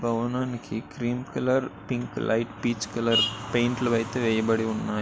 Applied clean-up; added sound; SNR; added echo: none; none; none; none.